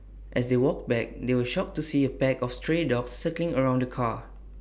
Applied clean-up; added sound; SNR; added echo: none; none; none; none.